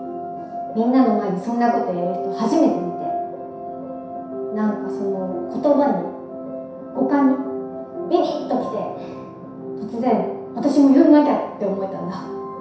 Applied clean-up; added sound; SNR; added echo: none; none; none; reverberation time 0.7 s.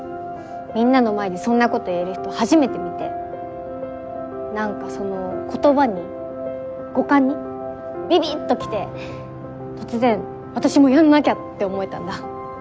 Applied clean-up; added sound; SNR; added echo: none; none; none; none.